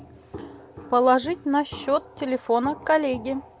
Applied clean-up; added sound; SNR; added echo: none; Walk, footsteps; 18 dB; none.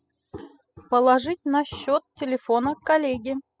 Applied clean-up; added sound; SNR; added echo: classical method spectral subtraction.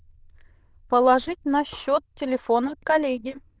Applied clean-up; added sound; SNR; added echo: neural diffusion model UNIVERSE++.